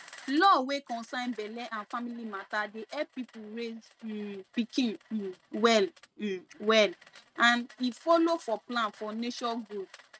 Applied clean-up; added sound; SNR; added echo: neural mask model RNNoise.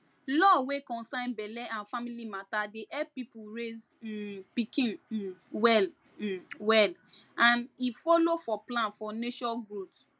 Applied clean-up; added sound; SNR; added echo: none; none; none; none.